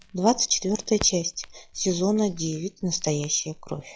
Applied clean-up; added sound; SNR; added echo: classical method log-MMSE.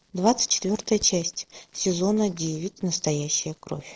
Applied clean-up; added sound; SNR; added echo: neural separator model SepFormer DNS4.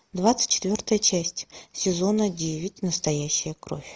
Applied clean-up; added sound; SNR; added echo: none; none; none; none.